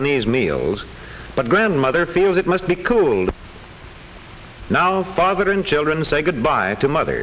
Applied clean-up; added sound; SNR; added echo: none; none; none; none.